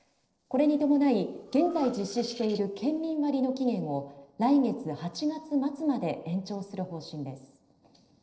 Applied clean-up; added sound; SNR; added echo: neural separator model SepFormer DNS4.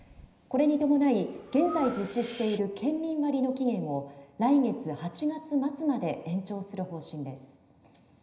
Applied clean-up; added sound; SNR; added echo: none; Breathing; 19 dB; reverberation time 0.9 s.